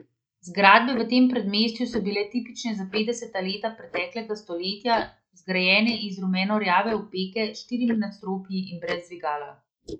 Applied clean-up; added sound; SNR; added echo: neural mask model Resemble Enhance denoiser.